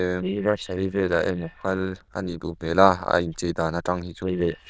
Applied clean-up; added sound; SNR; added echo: neural diffusion model UNIVERSE++.